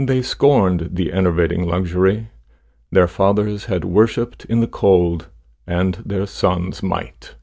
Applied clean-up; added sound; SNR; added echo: none; none; none; none.